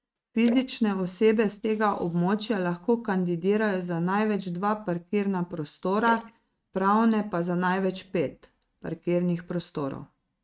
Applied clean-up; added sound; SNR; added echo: neural mask model RNNoise.